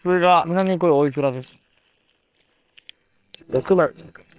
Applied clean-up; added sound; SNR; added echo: neural separator model SepFormer WHAM!.